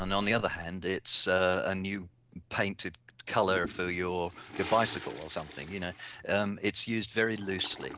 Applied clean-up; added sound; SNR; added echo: none; Toilet flush; 16 dB; none.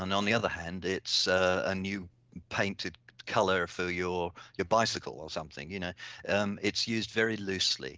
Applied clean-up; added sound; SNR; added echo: none; none; none; none.